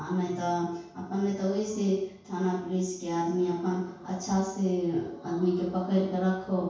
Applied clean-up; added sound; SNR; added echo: none; none; none; reverberation time 0.6 s.